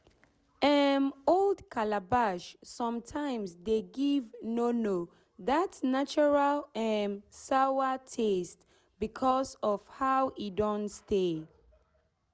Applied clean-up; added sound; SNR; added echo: none; none; none; none.